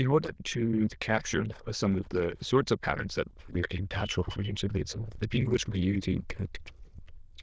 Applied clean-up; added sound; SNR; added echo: neural diffusion model UNIVERSE++.